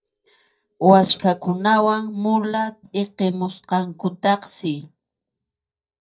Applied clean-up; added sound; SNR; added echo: neural mask model DeepFilterNet 3.